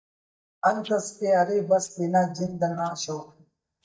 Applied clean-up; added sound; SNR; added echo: neural mask model DeepFilterNet 3.